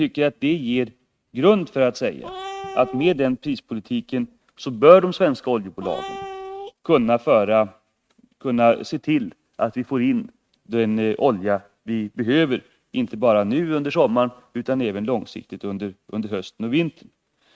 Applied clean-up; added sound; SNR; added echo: neural mask model RNNoise.